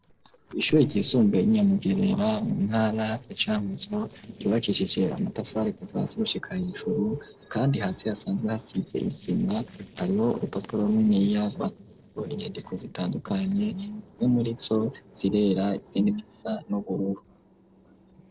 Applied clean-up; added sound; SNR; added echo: neural separator model SepFormer DNS4.